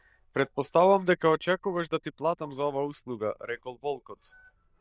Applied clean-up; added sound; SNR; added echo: neural diffusion model UNIVERSE++.